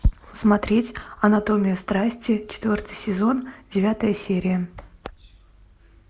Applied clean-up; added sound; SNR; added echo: none; none; none; none.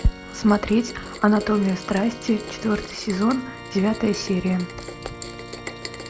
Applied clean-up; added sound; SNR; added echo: none; Organ + Rain; 13 dB; none.